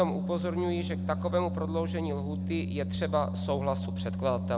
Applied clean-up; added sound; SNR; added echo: none; Organ; 1 dB; none.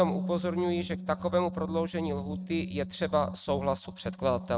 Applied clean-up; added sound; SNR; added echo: neural mask model RNNoise.